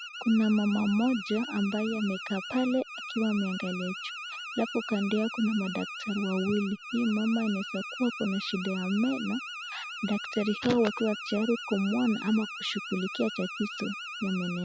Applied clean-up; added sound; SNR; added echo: classical method spectral subtraction.